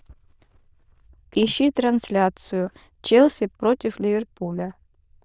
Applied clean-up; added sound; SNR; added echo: neural diffusion model UNIVERSE++.